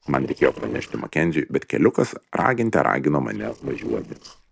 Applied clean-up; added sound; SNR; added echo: neural separator model SepFormer DNS4.